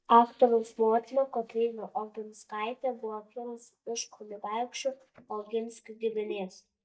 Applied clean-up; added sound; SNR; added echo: neural mask model DeepFilterNet 3.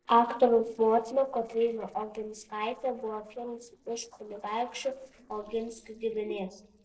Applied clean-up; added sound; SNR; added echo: neural separator model SepFormer DNS4.